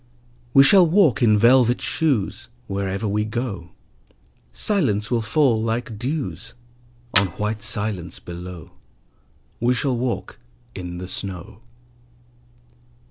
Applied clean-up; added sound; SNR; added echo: none; Camera; 4 dB; none.